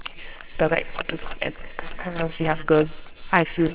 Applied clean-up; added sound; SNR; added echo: neural separator model SepFormer WHAMR!.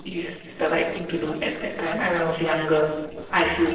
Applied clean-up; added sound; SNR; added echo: neural separator model SepFormer DNS4.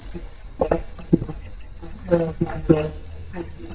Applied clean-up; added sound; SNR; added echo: neural mask model DeepFilterNet 3.